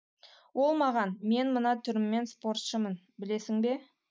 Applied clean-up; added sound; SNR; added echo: none; none; none; none.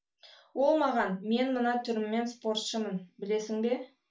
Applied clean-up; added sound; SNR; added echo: none; none; none; reverberation time 0.2 s.